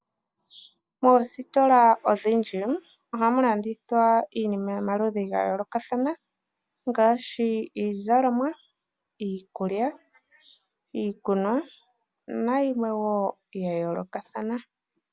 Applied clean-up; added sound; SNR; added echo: none; none; none; none.